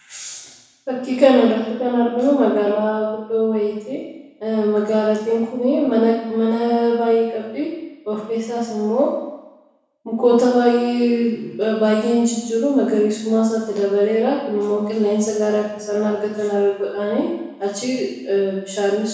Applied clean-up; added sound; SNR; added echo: none; none; none; reverberation time 1.0 s.